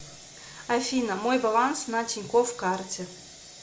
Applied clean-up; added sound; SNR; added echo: none; none; none; none.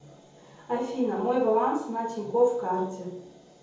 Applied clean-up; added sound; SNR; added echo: none; none; none; reverberation time 0.7 s.